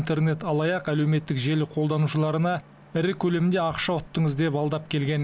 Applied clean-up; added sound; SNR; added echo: none; none; none; none.